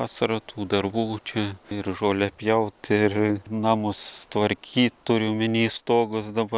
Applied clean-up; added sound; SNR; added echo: none; none; none; none.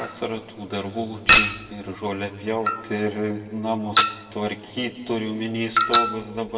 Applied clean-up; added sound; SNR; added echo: none; Chink, clink; -2 dB; reverberation time 2.1 s.